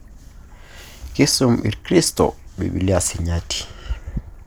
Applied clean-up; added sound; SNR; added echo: none; Stream / Bird; 20 dB; none.